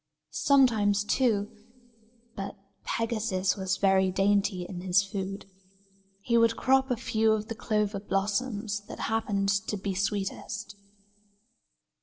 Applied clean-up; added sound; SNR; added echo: none; none; none; reverberation time 0.4 s.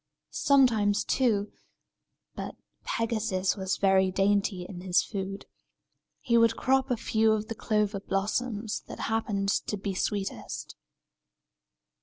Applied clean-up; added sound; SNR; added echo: none; none; none; none.